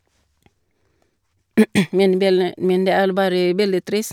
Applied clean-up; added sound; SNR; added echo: none; none; none; none.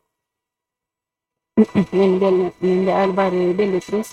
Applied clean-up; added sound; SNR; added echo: neural mask model RNNoise.